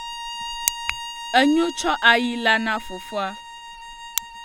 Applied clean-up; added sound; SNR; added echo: none; Bowed string instrument; 12 dB; none.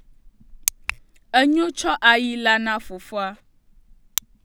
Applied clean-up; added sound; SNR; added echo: none; none; none; none.